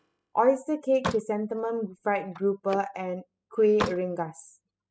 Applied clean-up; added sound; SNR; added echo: classical method spectral subtraction.